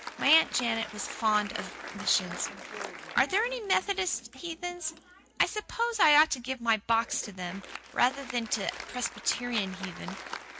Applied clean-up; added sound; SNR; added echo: none; Applause; 12 dB; none.